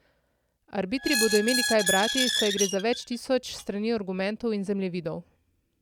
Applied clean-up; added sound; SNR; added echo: none; Squeak; 1 dB; none.